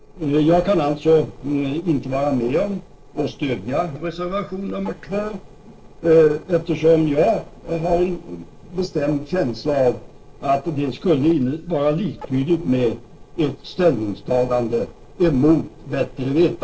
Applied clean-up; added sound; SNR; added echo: neural separator model SepFormer DNS4.